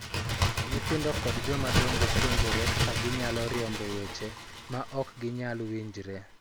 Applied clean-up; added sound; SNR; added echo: none; Bird; -4 dB; none.